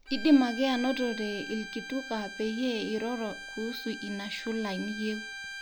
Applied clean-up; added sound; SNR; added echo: none; Bowed string instrument; 11 dB; none.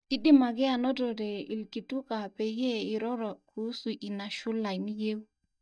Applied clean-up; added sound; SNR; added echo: neural mask model DeepFilterNet 3.